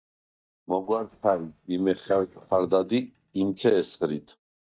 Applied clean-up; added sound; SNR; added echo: neural mask model DeepFilterNet 3.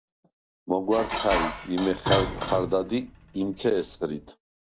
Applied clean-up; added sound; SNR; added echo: none; Dishes, pots, and pans; 4 dB; none.